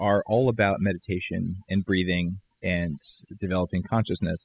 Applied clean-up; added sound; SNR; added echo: classical method spectral subtraction.